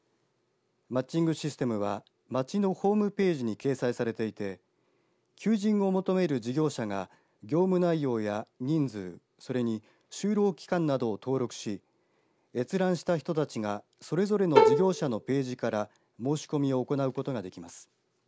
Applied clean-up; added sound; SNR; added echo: none; Bowed string instrument; -4 dB; none.